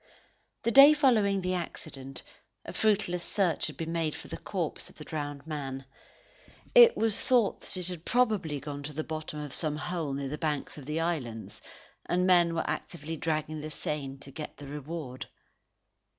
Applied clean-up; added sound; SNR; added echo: none; none; none; none.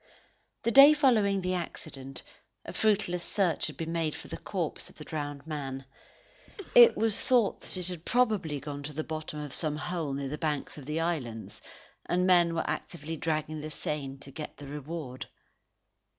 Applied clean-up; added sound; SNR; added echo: none; Cough; 18 dB; none.